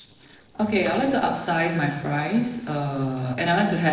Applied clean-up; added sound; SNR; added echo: neural separator model SepFormer DNS4.